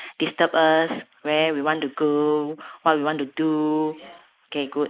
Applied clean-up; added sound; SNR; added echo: neural mask model Resemble Enhance denoiser.